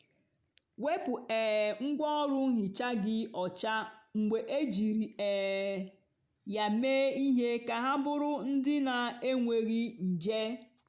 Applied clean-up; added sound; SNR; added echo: none; none; none; none.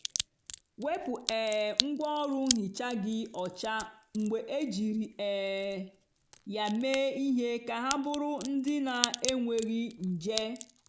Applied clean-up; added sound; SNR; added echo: none; Crack; 7 dB; none.